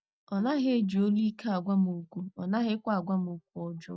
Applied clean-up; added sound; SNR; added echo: neural mask model DeepFilterNet 3.